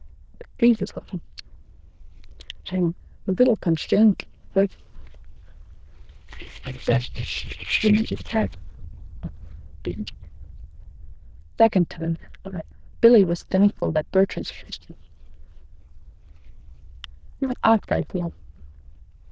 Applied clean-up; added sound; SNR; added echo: neural diffusion model UNIVERSE++.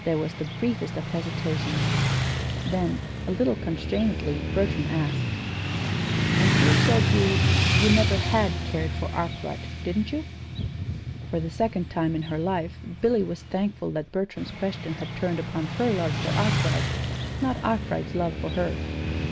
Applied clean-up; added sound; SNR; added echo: none; Motorcycle / Traffic noise, roadway noise; -1 dB; none.